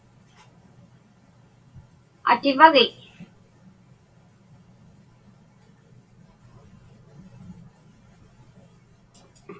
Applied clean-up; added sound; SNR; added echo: none; none; none; reverberation time 0.2 s.